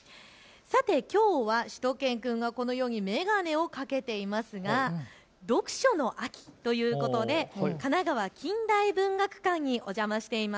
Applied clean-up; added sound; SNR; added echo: none; none; none; none.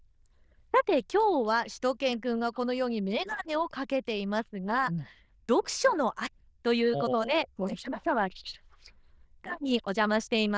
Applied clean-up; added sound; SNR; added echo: neural diffusion model UNIVERSE++.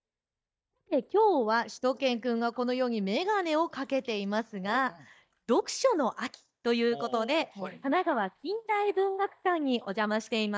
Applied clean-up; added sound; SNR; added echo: neural mask model DeepFilterNet 3.